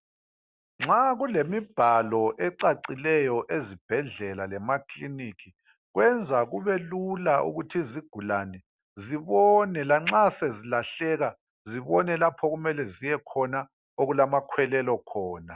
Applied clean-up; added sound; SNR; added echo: none; none; none; none.